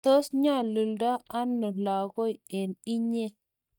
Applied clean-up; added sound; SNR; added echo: neural mask model DeepFilterNet 3.